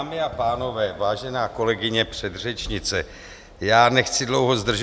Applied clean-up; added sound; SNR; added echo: none; none; none; none.